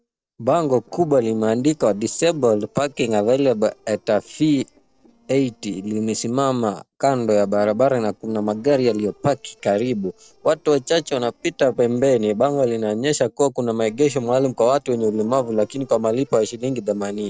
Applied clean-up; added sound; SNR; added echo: neural separator model SepFormer DNS4.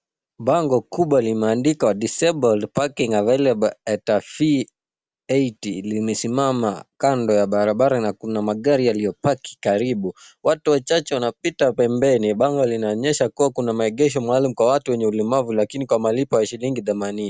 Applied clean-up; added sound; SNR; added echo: none; none; none; none.